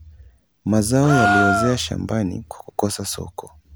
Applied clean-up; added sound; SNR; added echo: none; Gasp; 2 dB; none.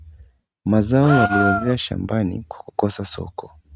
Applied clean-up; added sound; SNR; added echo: neural mask model RNNoise.